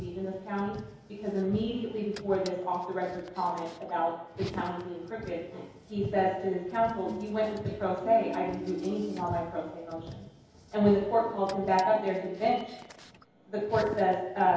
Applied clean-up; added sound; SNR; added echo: none; Car; 14 dB; reverberation time 2.2 s.